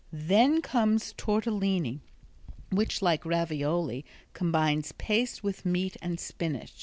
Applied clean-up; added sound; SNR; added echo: none; none; none; none.